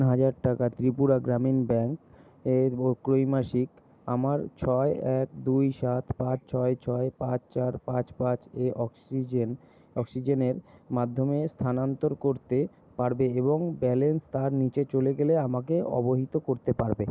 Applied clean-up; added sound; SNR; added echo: neural mask model Resemble Enhance denoiser.